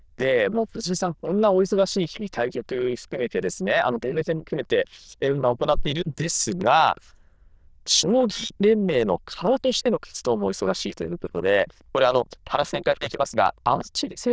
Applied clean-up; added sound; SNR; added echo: neural diffusion model UNIVERSE++.